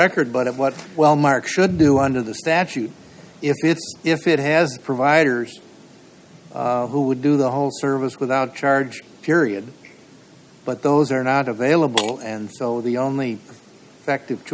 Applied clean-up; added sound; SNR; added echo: none; Shatter; 14 dB; none.